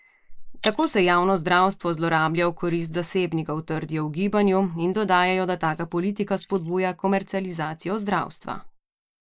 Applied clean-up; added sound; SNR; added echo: neural mask model Resemble Enhance denoiser.